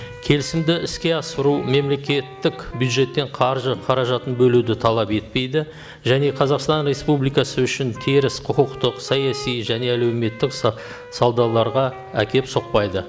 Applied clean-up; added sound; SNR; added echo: none; Wind instrument, woodwind instrument; 18 dB; none.